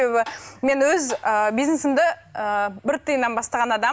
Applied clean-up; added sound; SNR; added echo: none; Tap; 18 dB; none.